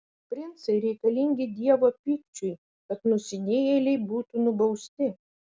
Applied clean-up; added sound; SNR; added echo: none; none; none; none.